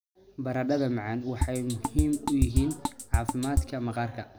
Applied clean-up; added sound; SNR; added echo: none; Drum kit; -2 dB; none.